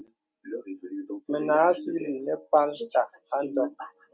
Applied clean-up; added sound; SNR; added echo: none; none; none; none.